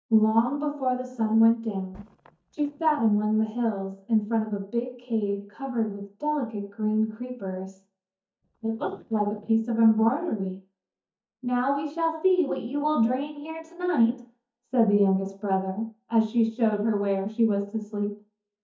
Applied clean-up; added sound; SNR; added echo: neural mask model DeepFilterNet 3.